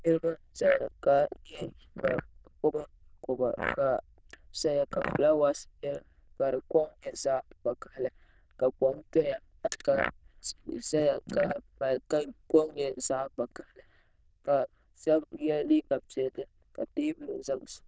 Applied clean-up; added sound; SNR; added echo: neural diffusion model UNIVERSE++.